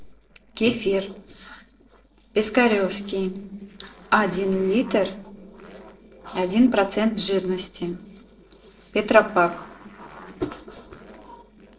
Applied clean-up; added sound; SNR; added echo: neural separator model SepFormer DNS4.